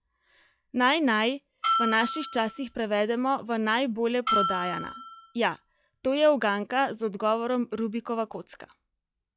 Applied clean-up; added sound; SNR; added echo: classical method log-MMSE.